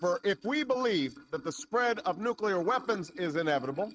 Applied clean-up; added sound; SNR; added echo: neural mask model RNNoise.